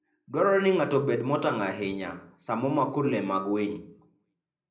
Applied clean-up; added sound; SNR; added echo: none; none; none; reverberation time 0.5 s.